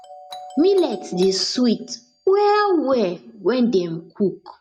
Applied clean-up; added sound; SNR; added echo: neural mask model RNNoise.